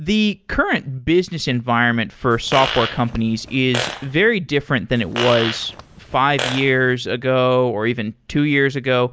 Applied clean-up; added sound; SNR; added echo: none; Fart; 9 dB; none.